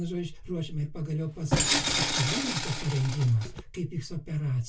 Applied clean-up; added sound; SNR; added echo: none; Tools; -1 dB; reverberation time 0.2 s.